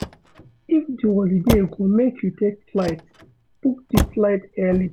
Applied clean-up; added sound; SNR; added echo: none; Motor vehicle (road); 8 dB; none.